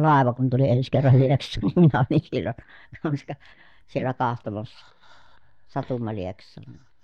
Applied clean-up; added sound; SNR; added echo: neural mask model DeepFilterNet 3.